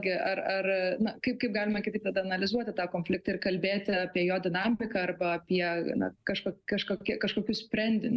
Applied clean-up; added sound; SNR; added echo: none; none; none; none.